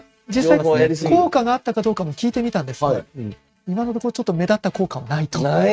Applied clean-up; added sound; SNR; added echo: neural mask model RNNoise.